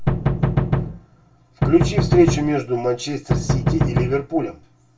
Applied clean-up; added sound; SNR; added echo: none; Knock; -1 dB; reverberation time 0.2 s.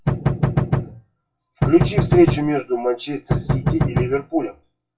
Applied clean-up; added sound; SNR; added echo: classical method WPE with log-MMSE.